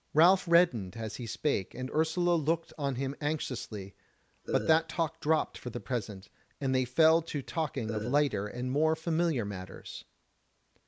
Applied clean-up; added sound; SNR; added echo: none; Burping, eructation; 7 dB; none.